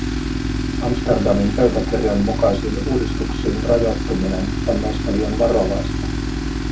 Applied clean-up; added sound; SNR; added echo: none; Tools; 1 dB; reverberation time 0.2 s.